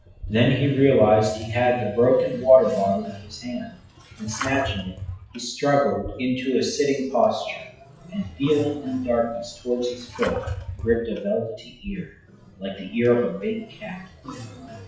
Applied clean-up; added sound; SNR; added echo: classical method WPE with log-MMSE.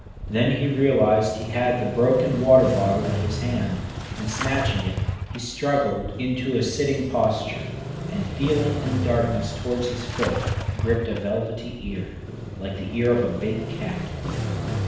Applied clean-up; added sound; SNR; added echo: none; Engine starting / Motorcycle; 5 dB; reverberation time 1.0 s.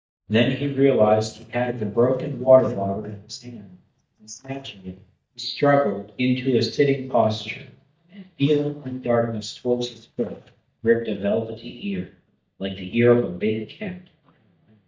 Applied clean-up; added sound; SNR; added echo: neural mask model DeepFilterNet 3.